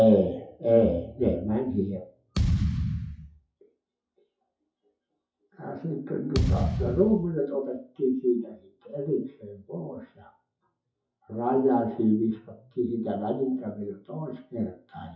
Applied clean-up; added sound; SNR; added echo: classical method WPE with log-MMSE.